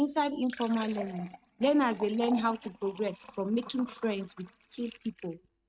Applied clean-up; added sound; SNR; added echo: neural mask model RNNoise.